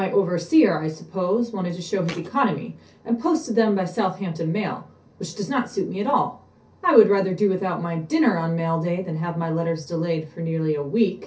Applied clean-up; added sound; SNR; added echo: none; Thump, thud; 15 dB; reverberation time 0.3 s.